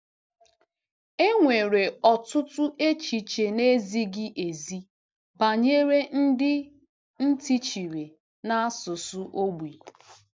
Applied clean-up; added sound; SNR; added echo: none; none; none; none.